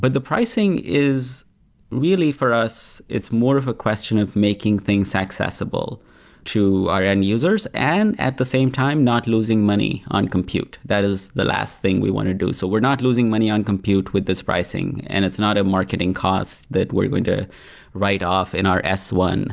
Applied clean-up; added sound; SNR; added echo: none; none; none; none.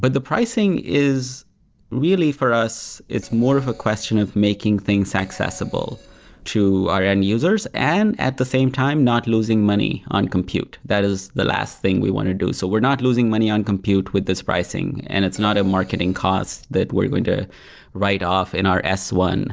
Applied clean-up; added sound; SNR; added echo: neural separator model SepFormer DNS4.